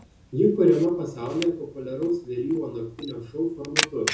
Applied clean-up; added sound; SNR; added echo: none; Camera; 9 dB; reverberation time 0.6 s.